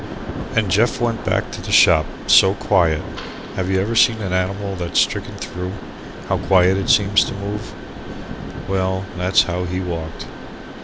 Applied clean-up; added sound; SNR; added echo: none; Thunder / Rain + Mechanisms; 10 dB; none.